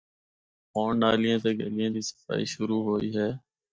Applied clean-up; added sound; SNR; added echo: neural mask model DeepFilterNet 3.